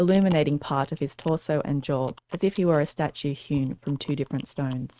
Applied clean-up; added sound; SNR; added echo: neural mask model RNNoise.